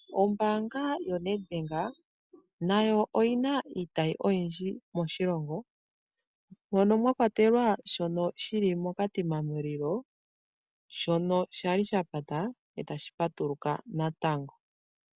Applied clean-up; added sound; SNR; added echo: none; none; none; none.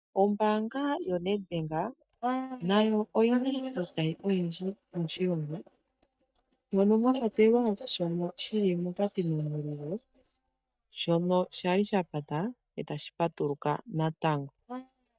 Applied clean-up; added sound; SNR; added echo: neural mask model DeepFilterNet 3.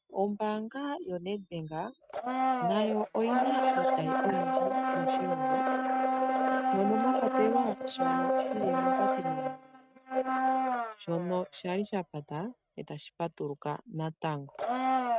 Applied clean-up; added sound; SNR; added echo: neural mask model RNNoise.